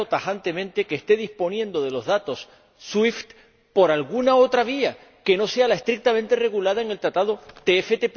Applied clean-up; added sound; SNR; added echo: none; none; none; none.